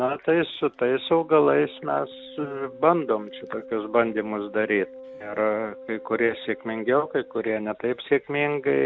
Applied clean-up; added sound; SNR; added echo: none; Wind instrument, woodwind instrument; 19 dB; none.